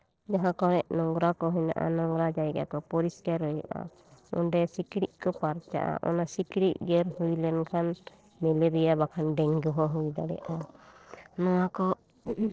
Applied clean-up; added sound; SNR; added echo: neural separator model SepFormer DNS4.